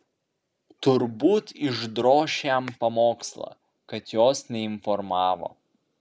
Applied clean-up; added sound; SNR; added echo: none; none; none; none.